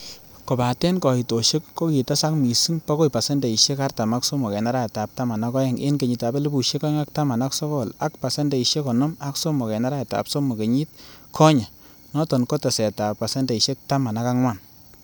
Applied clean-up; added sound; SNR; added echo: none; none; none; none.